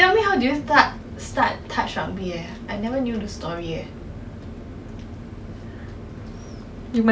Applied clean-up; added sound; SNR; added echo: none; none; none; none.